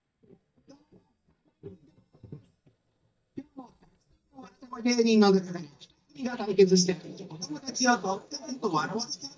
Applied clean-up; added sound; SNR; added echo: neural mask model DeepFilterNet 3.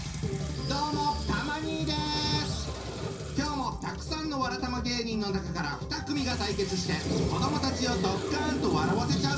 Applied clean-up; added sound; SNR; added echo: none; Sink (filling or washing) / Water tap, faucet; 16 dB; reverberation time 0.5 s.